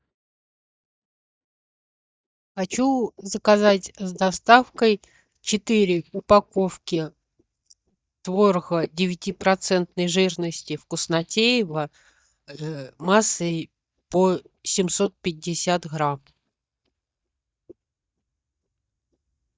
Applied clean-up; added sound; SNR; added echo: neural mask model DeepFilterNet 3.